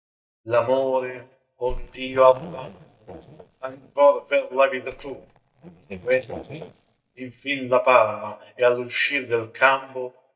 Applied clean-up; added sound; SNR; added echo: neural mask model DeepFilterNet 3.